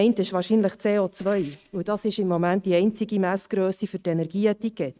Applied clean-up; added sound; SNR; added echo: neural mask model RNNoise.